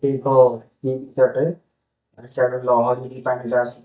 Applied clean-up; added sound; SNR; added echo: neural mask model DeepFilterNet 3.